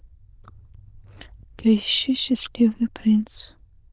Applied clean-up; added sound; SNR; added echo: neural diffusion model UNIVERSE++.